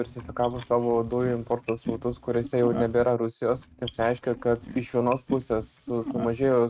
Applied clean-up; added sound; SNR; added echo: neural mask model RNNoise.